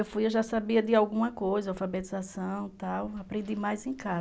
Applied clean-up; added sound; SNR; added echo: none; none; none; none.